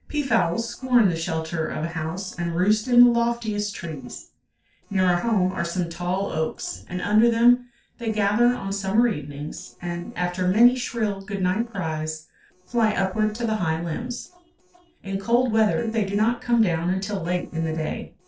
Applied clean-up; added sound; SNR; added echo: neural separator model SepFormer DNS4.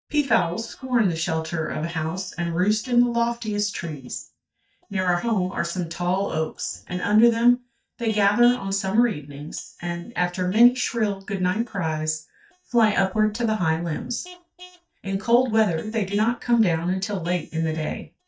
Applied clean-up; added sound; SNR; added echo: neural mask model DeepFilterNet 3.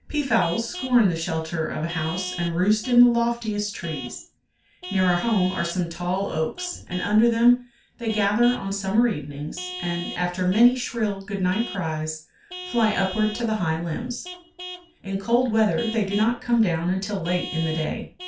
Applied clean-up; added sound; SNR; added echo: none; Vehicle horn, car horn, honking / Truck; 15 dB; reverberation time 0.3 s.